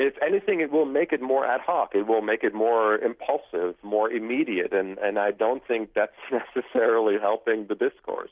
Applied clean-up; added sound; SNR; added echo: none; none; none; none.